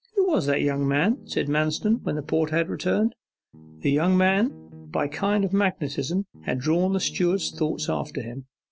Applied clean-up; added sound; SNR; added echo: none; Bass guitar; 19 dB; none.